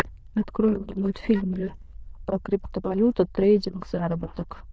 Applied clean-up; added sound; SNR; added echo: neural diffusion model UNIVERSE++.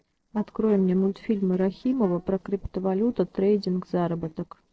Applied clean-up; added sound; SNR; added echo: neural separator model SepFormer DNS4.